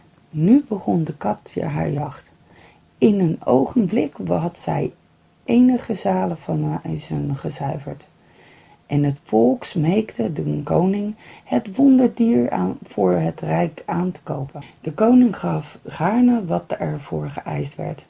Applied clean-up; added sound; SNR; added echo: none; none; none; none.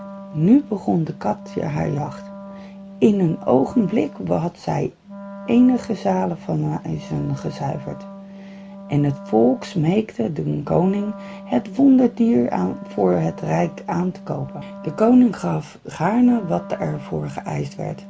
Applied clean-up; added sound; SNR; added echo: none; Wind instrument, woodwind instrument; 16 dB; none.